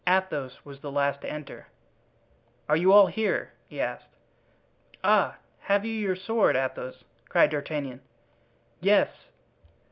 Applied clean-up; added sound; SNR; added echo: none; none; none; none.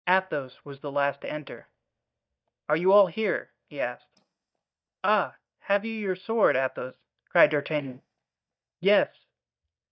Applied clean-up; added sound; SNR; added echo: neural mask model DeepFilterNet 3.